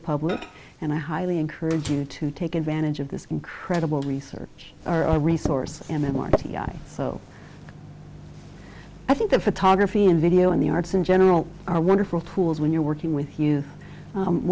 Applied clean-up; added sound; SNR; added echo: none; Microwave oven; 13 dB; none.